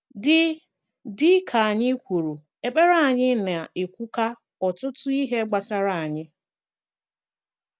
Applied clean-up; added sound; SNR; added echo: none; none; none; none.